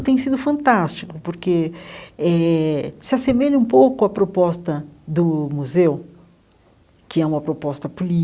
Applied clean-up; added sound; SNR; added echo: none; none; none; none.